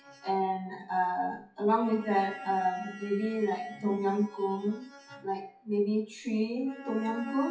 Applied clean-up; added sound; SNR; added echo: classical method WPE with log-MMSE.